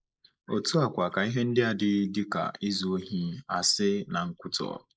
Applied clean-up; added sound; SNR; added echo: neural mask model Resemble Enhance denoiser.